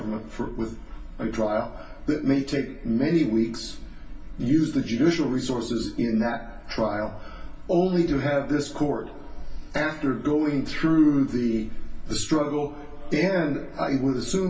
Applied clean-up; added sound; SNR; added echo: none; none; none; reverberation time 0.3 s.